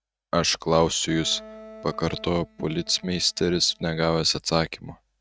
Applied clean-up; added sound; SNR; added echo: neural mask model RNNoise.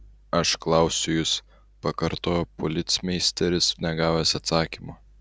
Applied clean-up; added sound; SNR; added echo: none; none; none; none.